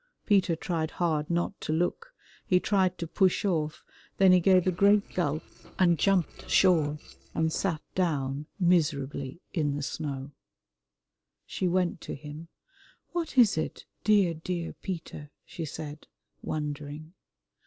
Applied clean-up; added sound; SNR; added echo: neural separator model SepFormer DNS4.